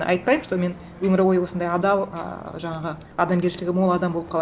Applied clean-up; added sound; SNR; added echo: none; Ocean; 19 dB; none.